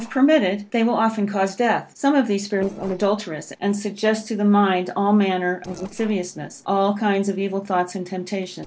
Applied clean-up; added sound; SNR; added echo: neural separator model SepFormer DNS4.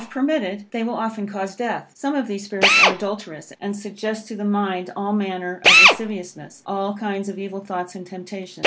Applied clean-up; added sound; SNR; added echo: none; Drill; -3 dB; none.